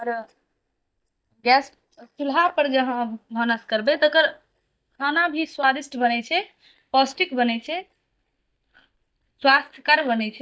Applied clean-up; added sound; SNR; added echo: neural mask model DeepFilterNet 3.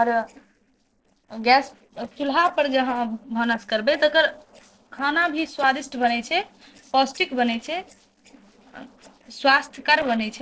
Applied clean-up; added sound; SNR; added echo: neural separator model SepFormer DNS4.